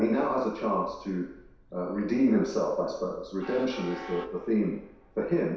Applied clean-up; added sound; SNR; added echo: none; Train; 20 dB; reverberation time 0.7 s.